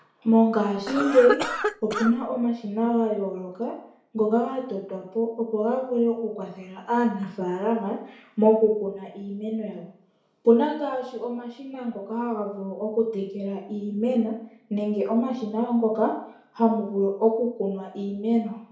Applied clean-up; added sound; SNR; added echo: none; Cough; 3 dB; reverberation time 0.6 s.